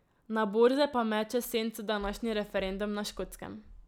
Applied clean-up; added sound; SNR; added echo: none; none; none; none.